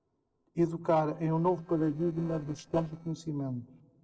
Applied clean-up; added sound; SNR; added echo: neural separator model SepFormer DNS4.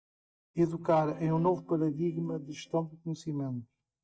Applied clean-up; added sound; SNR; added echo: neural mask model DeepFilterNet 3.